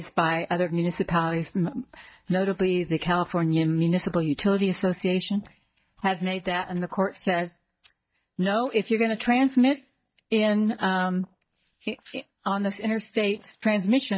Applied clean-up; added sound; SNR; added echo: neural mask model DeepFilterNet 3.